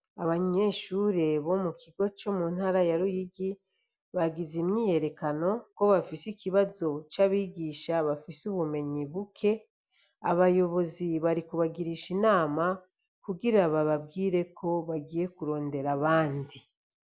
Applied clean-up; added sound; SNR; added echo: none; none; none; none.